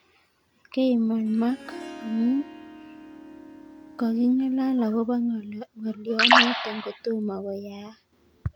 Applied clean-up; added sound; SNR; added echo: none; Harp; 17 dB; none.